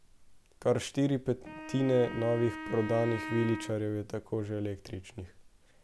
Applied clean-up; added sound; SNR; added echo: none; Wind instrument, woodwind instrument; 10 dB; none.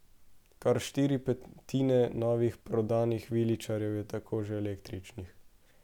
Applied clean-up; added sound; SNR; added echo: none; none; none; none.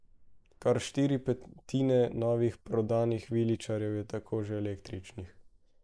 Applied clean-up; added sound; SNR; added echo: neural mask model Resemble Enhance denoiser.